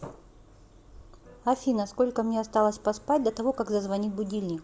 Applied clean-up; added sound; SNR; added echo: none; none; none; none.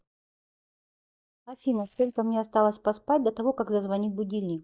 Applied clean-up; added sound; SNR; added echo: neural mask model DeepFilterNet 3.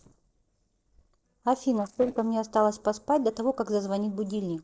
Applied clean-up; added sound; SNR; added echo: neural separator model SepFormer DNS4.